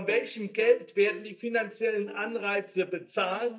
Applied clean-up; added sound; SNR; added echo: neural mask model DeepFilterNet 3.